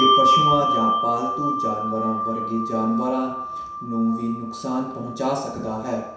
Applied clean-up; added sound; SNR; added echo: none; Bell; -1 dB; reverberation time 0.7 s.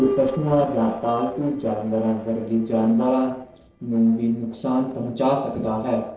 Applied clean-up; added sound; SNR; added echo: neural separator model SepFormer DNS4.